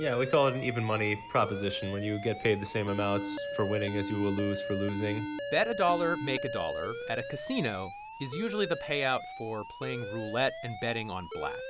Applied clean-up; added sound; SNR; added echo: none; Alarm; 7 dB; none.